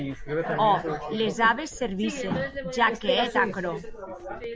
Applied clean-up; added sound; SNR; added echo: none; Run; 18 dB; none.